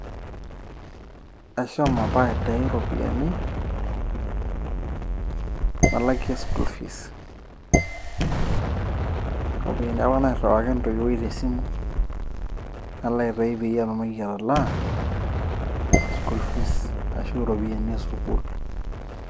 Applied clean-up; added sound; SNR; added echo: none; Explosion + Dishes, pots, and pans; -2 dB; none.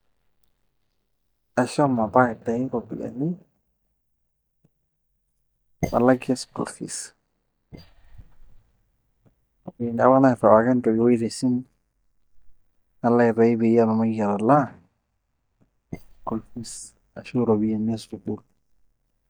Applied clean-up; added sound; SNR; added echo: neural mask model DeepFilterNet 3.